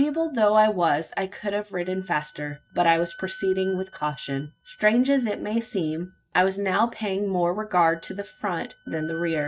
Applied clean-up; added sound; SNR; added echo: neural mask model RNNoise.